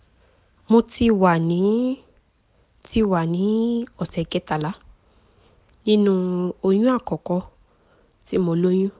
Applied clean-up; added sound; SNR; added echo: none; none; none; none.